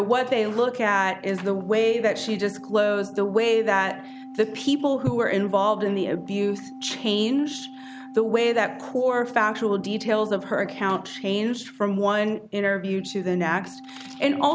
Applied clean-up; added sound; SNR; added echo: none; Organ; 17 dB; none.